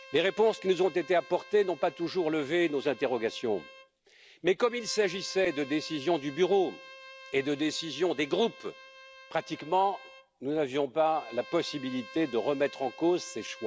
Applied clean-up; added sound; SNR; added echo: none; Bowed string instrument; 20 dB; none.